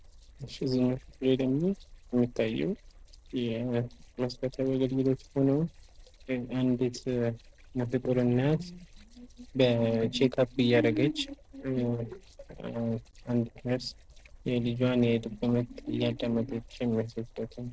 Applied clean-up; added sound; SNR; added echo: neural separator model SepFormer DNS4.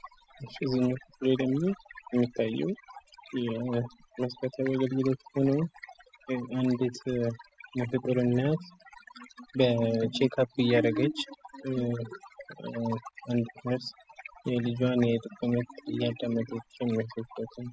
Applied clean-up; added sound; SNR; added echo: classical method spectral subtraction.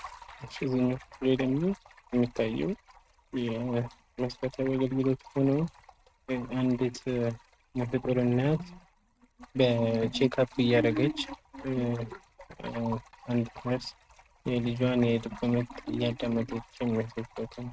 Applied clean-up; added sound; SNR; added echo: neural mask model RNNoise.